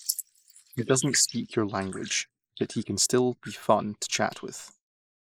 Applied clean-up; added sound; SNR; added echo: neural mask model Resemble Enhance denoiser.